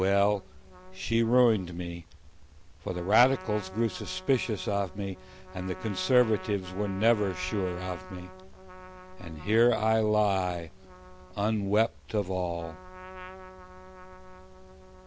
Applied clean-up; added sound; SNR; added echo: none; Trumpet; 18 dB; none.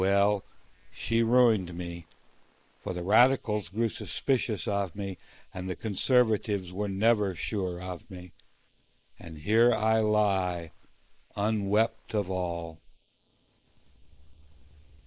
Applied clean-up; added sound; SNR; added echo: neural mask model Resemble Enhance denoiser.